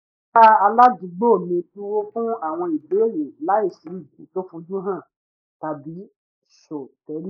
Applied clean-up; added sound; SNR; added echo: neural mask model Resemble Enhance denoiser.